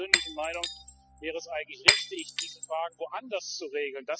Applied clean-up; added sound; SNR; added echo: classical method spectral subtraction.